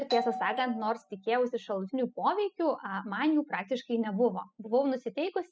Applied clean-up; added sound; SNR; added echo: classical method spectral subtraction.